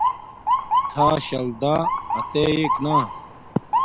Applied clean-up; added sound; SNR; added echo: none; Motor vehicle (road) / Siren; -1 dB; none.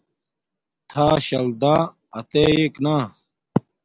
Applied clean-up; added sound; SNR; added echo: none; none; none; none.